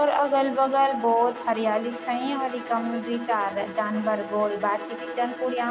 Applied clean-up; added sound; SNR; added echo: none; Bowed string instrument; 11 dB; none.